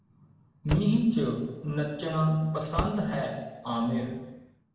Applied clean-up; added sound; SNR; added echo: none; Slam; 11 dB; reverberation time 0.8 s.